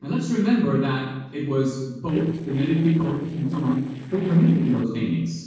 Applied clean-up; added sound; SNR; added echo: neural separator model SepFormer DNS4.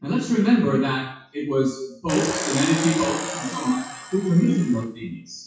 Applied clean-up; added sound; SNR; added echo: classical method WPE with log-MMSE.